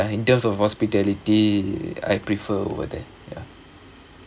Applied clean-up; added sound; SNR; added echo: none; none; none; none.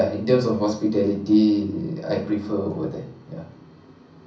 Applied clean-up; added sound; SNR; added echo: none; none; none; reverberation time 0.6 s.